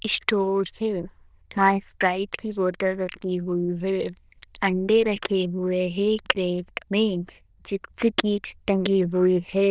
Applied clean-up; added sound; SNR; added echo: neural diffusion model UNIVERSE++.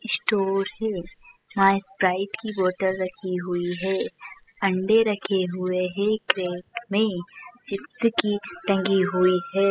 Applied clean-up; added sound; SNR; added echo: classical method spectral subtraction.